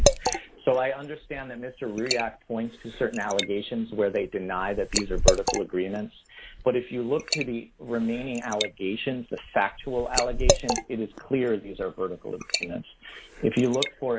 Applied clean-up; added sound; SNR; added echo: none; Liquid; 2 dB; none.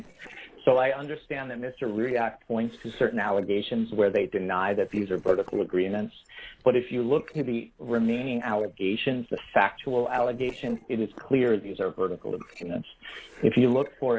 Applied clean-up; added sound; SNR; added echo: neural separator model SepFormer DNS4.